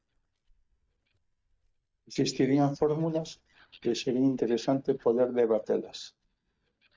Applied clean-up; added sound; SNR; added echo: neural mask model DeepFilterNet 3.